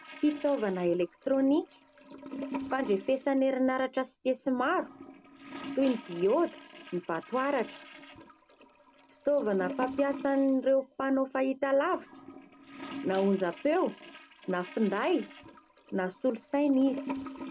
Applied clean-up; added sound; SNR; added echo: none; Toilet flush / Gurgling; 14 dB; none.